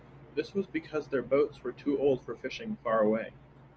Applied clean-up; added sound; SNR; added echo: none; none; none; none.